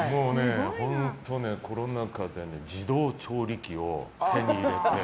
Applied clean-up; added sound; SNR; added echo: none; none; none; none.